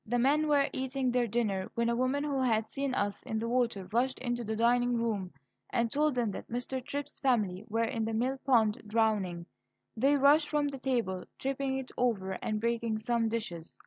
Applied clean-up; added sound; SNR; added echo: none; none; none; none.